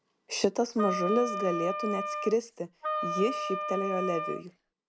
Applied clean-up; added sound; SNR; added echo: none; Wind instrument, woodwind instrument; 3 dB; none.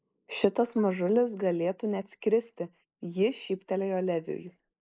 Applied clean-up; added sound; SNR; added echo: neural mask model Resemble Enhance denoiser.